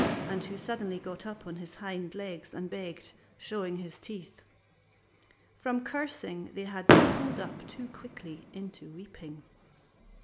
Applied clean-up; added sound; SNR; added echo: none; Fireworks; -5 dB; none.